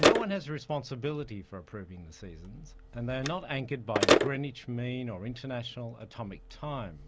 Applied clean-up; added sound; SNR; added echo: none; Telephone; -3 dB; none.